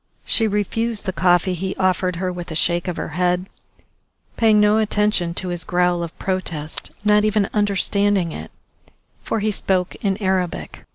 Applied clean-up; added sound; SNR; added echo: none; Splash, splatter; 18 dB; none.